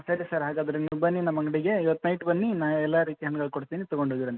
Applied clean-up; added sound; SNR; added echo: none; none; none; none.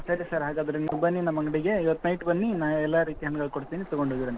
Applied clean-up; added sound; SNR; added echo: none; Waves, surf; 16 dB; none.